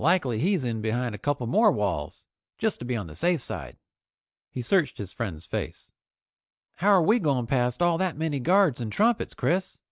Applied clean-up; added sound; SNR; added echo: none; none; none; none.